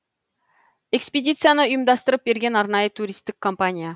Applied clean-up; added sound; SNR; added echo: none; none; none; none.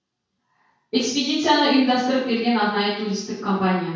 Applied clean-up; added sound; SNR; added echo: none; none; none; reverberation time 0.6 s.